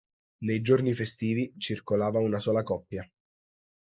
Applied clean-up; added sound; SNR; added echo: neural mask model Resemble Enhance denoiser.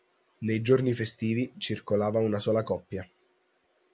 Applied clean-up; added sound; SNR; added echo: none; none; none; none.